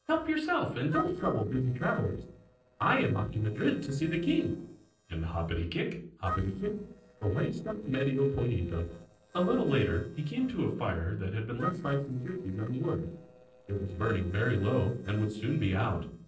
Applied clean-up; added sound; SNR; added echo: neural separator model SepFormer DNS4.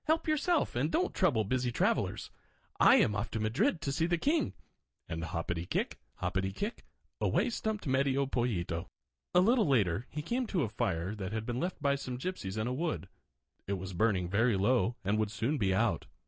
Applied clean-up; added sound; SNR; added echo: none; none; none; none.